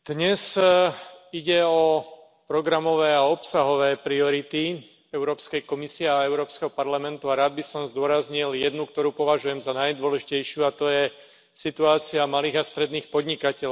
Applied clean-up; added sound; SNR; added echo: none; none; none; none.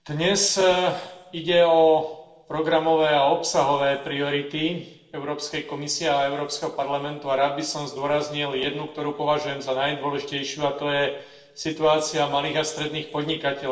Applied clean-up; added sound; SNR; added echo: none; none; none; reverberation time 0.9 s.